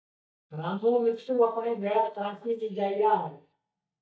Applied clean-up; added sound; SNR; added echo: neural mask model DeepFilterNet 3.